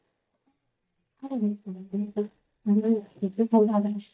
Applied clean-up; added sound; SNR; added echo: neural mask model DeepFilterNet 3.